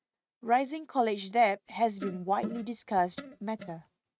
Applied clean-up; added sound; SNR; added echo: neural mask model RNNoise.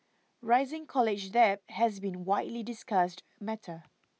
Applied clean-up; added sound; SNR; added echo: none; none; none; none.